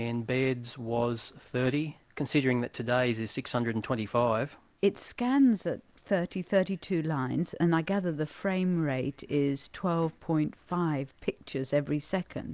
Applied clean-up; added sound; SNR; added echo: none; none; none; none.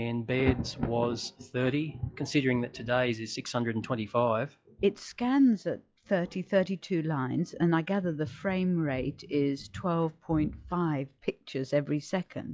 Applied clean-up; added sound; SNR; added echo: classical method log-MMSE.